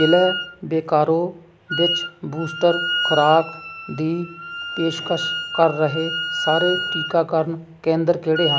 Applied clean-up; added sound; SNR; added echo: none; Wind instrument, woodwind instrument; 6 dB; none.